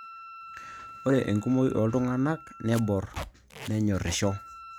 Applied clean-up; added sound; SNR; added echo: none; Wind instrument, woodwind instrument + Packing tape, duct tape; 17 dB; none.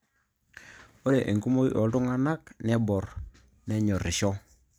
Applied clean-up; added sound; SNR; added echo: none; none; none; none.